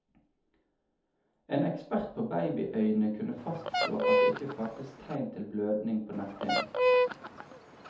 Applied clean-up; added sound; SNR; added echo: none; Fowl; -4 dB; reverberation time 0.6 s.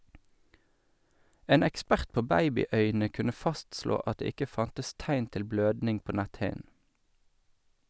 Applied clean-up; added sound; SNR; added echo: none; none; none; none.